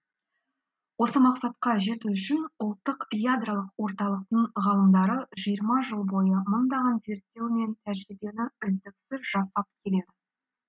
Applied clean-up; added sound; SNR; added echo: none; none; none; none.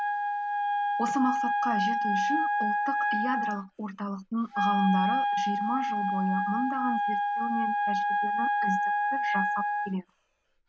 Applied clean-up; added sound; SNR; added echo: none; Wind instrument, woodwind instrument; -5 dB; none.